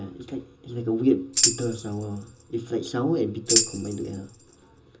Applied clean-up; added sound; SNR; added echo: none; Tambourine; -1 dB; reverberation time 0.2 s.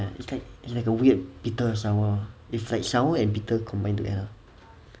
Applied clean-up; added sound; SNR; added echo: none; none; none; none.